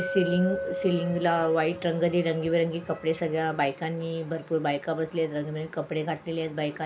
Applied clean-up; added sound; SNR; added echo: none; Glass; 11 dB; reverberation time 0.2 s.